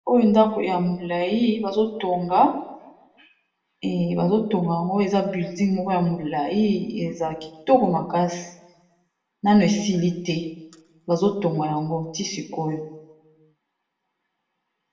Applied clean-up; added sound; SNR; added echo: none; none; none; reverberation time 0.6 s.